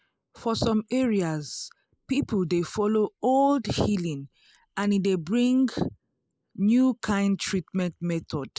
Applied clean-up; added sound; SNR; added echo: neural mask model Resemble Enhance denoiser.